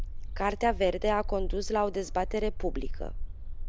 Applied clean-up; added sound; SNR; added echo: none; Bark; 2 dB; none.